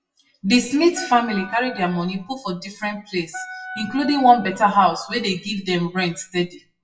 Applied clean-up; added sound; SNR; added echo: classical method WPE with log-MMSE.